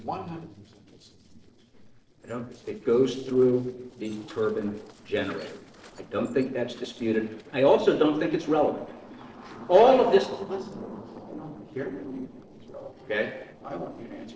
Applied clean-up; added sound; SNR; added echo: neural separator model SepFormer DNS4.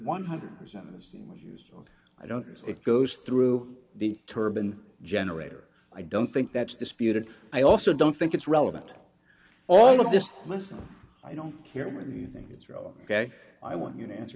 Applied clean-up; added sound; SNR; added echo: none; none; none; none.